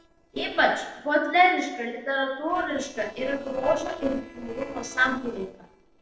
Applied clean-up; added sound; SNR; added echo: neural separator model SepFormer DNS4.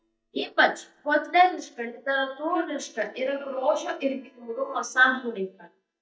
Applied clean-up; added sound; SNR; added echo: neural mask model DeepFilterNet 3.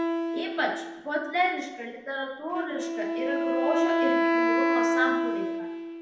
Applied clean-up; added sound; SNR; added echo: none; Wind instrument, woodwind instrument; -4 dB; reverberation time 0.8 s.